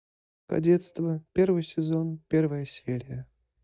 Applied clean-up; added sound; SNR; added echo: neural mask model DeepFilterNet 3.